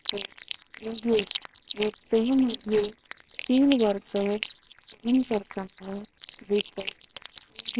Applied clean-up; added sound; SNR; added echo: neural separator model SepFormer WHAMR!.